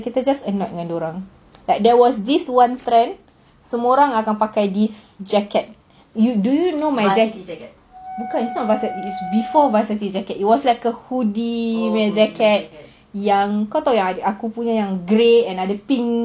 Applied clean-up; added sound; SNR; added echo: none; Wind instrument, woodwind instrument; 12 dB; none.